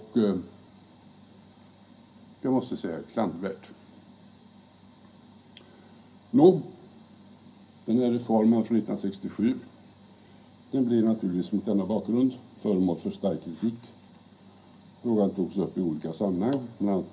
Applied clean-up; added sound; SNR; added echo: none; none; none; reverberation time 0.3 s.